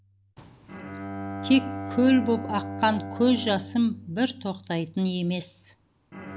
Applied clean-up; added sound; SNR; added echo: none; Bowed string instrument; 11 dB; none.